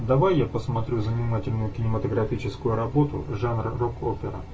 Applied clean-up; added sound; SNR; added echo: none; none; none; reverberation time 0.2 s.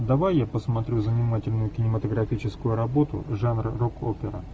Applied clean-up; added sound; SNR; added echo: none; none; none; none.